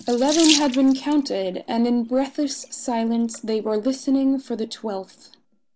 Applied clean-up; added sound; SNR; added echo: none; Sink (filling or washing) / Water tap, faucet; 11 dB; none.